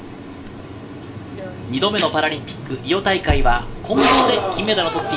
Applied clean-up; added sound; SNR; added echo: none; Tearing; 12 dB; reverberation time 0.3 s.